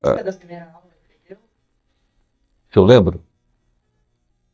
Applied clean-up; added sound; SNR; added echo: neural mask model DeepFilterNet 3.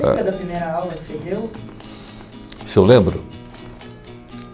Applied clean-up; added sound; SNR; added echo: none; Acoustic guitar; 17 dB; none.